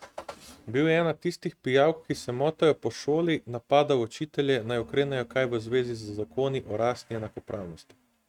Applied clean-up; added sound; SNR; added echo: neural mask model RNNoise.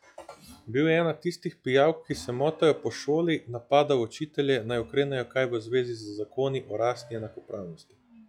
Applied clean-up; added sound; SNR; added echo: classical method log-MMSE.